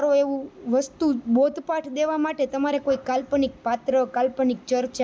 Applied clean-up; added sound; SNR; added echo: none; none; none; none.